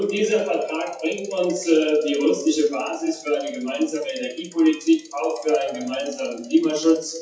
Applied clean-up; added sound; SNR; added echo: classical method WPE with log-MMSE.